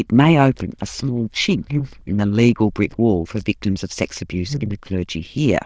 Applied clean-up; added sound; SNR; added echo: neural diffusion model UNIVERSE++.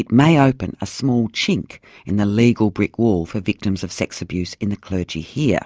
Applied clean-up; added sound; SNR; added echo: none; none; none; none.